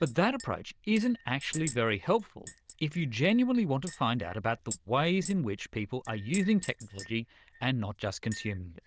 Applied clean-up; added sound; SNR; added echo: neural diffusion model UNIVERSE++.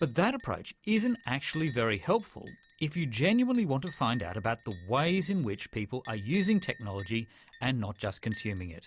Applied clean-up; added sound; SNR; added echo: none; Chink, clink; 11 dB; none.